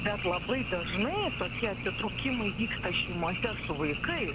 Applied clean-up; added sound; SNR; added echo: none; Frog; 3 dB; none.